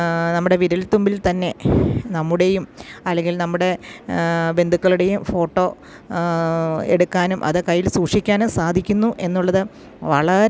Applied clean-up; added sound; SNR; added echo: none; none; none; none.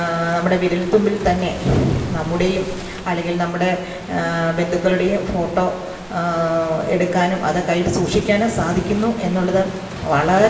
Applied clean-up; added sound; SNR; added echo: none; Waves, surf; 14 dB; reverberation time 1.4 s.